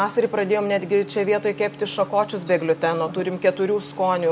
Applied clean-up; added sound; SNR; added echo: none; none; none; none.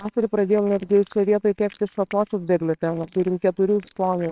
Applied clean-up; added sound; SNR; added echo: neural separator model SepFormer WHAMR!.